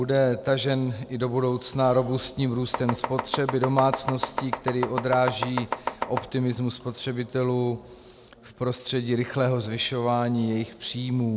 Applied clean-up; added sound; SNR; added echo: none; Domestic sounds, home sounds; 5 dB; none.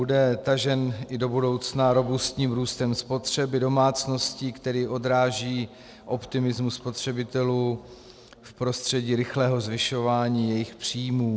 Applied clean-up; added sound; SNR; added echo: none; none; none; none.